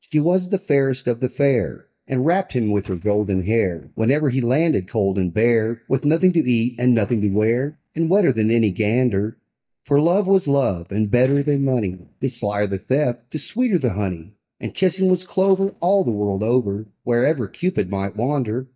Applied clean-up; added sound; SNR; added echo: neural mask model DeepFilterNet 3.